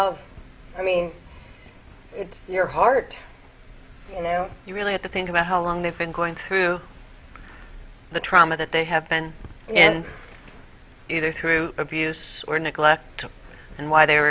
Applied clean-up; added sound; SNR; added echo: none; none; none; none.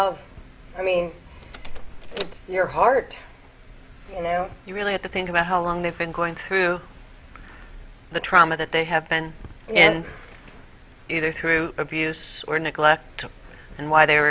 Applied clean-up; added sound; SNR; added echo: none; Door; 7 dB; none.